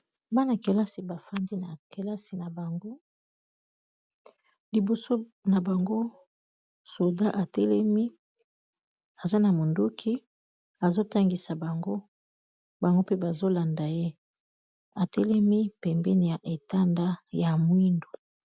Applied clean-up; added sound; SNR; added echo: none; none; none; none.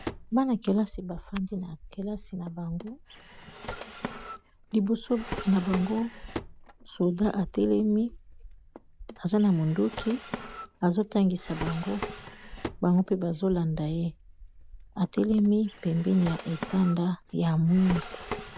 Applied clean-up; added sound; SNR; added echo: none; Drawer open or close; 13 dB; none.